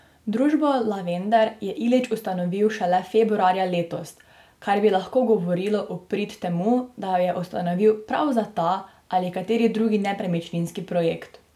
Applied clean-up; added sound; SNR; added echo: none; none; none; none.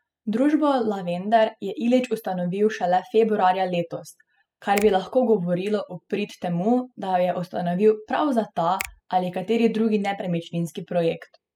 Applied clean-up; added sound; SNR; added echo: classical method spectral subtraction.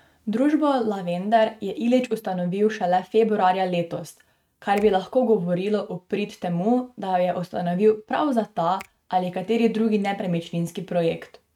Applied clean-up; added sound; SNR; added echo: neural mask model RNNoise.